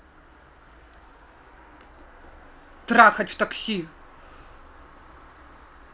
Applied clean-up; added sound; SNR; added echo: none; none; none; none.